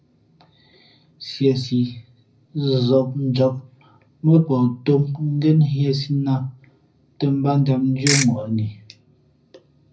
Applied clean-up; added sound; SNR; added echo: none; Ratchet, pawl / Percussion; 1 dB; reverberation time 0.4 s.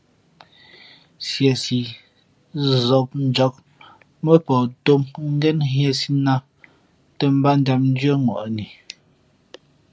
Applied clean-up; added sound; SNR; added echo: none; none; none; none.